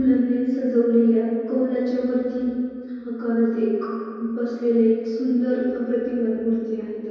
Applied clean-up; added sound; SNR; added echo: none; none; none; reverberation time 2.2 s.